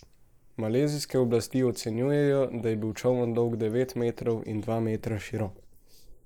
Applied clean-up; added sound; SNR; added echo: neural mask model Resemble Enhance denoiser.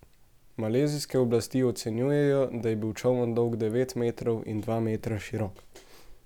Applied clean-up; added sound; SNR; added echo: none; none; none; none.